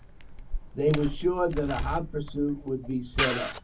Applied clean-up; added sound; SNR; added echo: none; Camera; 4 dB; reverberation time 0.3 s.